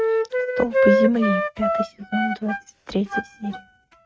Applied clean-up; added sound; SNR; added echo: neural mask model RNNoise.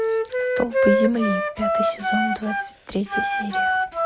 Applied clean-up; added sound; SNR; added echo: none; Wind instrument, woodwind instrument; -4 dB; none.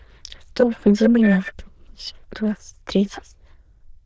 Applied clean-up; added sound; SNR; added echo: neural diffusion model UNIVERSE++.